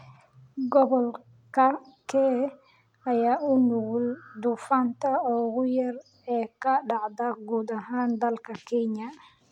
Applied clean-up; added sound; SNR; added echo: none; none; none; none.